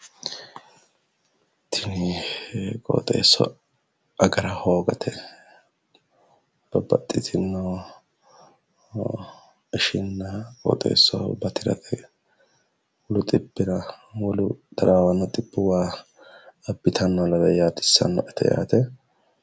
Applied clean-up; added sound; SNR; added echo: none; none; none; none.